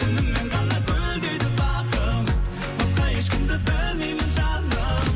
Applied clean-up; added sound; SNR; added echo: none; none; none; none.